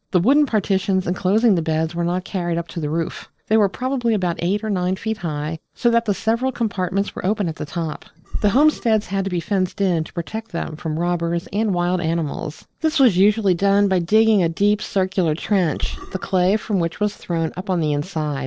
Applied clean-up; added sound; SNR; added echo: neural separator model SepFormer DNS4.